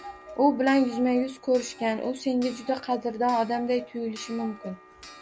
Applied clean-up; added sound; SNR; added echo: none; Clock; 17 dB; none.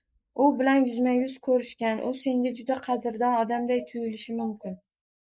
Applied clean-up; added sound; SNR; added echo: neural mask model Resemble Enhance denoiser.